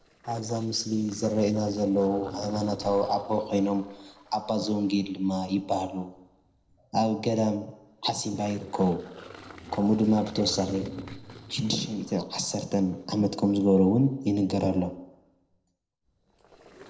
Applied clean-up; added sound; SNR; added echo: neural separator model SepFormer DNS4.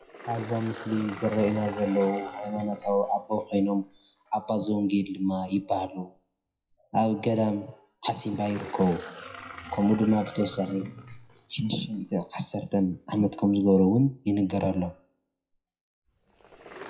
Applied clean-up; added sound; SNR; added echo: classical method WPE with log-MMSE.